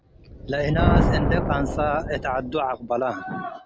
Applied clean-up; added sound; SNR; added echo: none; Thunder; -1 dB; none.